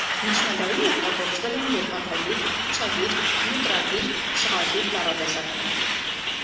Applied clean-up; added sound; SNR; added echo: none; Truck; -4 dB; reverberation time 1.0 s.